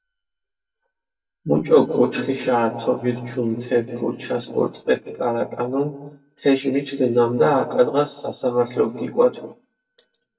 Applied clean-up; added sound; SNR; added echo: neural mask model DeepFilterNet 3.